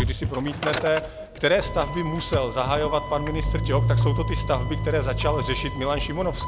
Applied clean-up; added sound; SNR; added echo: none; Slam / Engine starting; 1 dB; none.